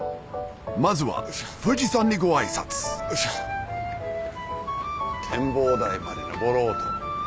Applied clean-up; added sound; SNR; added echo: none; none; none; none.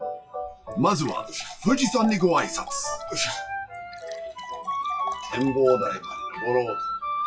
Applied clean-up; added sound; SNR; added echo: classical method WPE with log-MMSE.